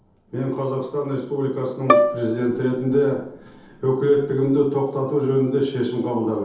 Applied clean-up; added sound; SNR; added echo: none; Bowed string instrument; 3 dB; reverberation time 0.8 s.